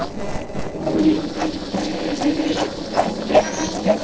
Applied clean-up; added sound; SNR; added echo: neural separator model SepFormer DNS4.